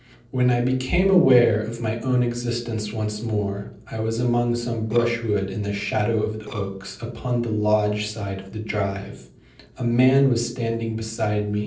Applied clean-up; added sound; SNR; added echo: neural separator model SepFormer DNS4.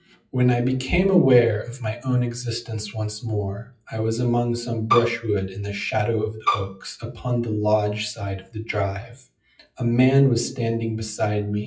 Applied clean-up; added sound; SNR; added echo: classical method WPE with log-MMSE.